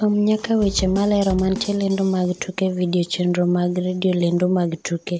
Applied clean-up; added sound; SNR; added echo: none; Bass drum / Snare drum; 13 dB; none.